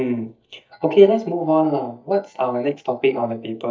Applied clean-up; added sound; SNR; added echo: neural mask model DeepFilterNet 3.